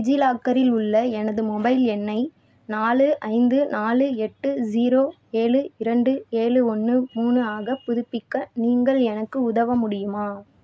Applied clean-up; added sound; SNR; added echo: none; none; none; none.